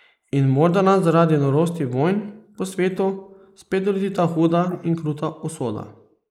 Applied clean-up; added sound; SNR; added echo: neural mask model Resemble Enhance denoiser.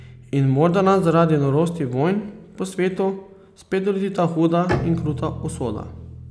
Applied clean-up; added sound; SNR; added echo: none; Bowed string instrument; 13 dB; none.